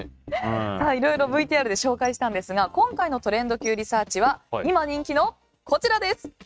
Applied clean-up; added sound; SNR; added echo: neural mask model RNNoise.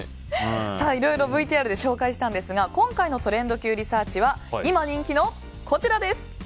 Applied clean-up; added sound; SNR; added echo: none; none; none; none.